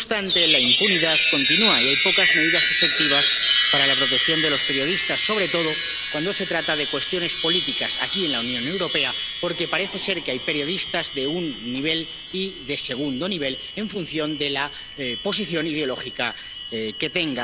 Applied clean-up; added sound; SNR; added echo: none; Chime; -2 dB; none.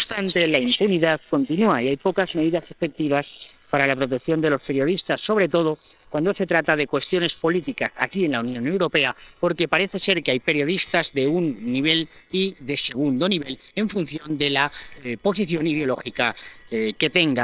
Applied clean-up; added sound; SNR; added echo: neural separator model SepFormer WHAM!.